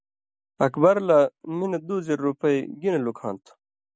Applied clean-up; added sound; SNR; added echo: none; none; none; none.